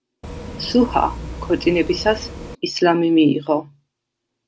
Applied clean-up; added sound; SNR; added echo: none; Bus; 11 dB; none.